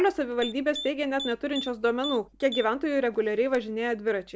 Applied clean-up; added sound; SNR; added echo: none; Typing; 14 dB; none.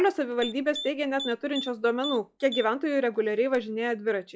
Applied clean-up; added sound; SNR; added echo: classical method log-MMSE.